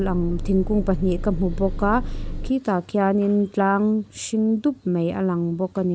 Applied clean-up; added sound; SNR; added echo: none; Engine; 5 dB; none.